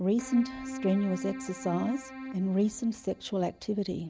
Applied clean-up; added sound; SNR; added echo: none; Keyboard (musical); 12 dB; none.